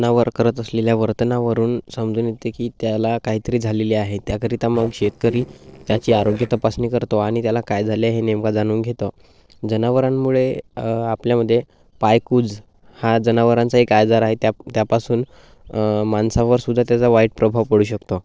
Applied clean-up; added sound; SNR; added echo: neural separator model SepFormer DNS4.